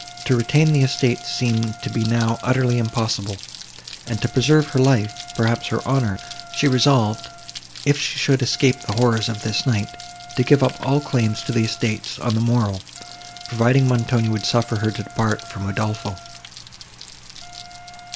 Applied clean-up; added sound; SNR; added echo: none; Wind instrument, woodwind instrument + Rain; 16 dB; none.